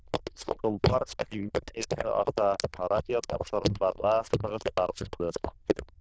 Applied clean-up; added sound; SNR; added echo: neural diffusion model UNIVERSE++.